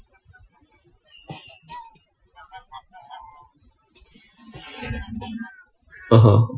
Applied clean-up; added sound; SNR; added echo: classical method Wiener filter.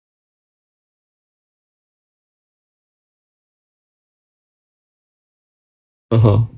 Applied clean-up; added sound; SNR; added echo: neural mask model DeepFilterNet 3.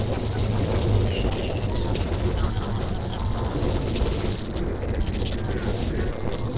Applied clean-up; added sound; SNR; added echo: neural separator model SepFormer DNS4.